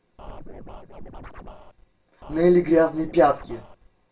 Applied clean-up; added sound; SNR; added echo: none; Scratching (performance technique); 16 dB; reverberation time 0.2 s.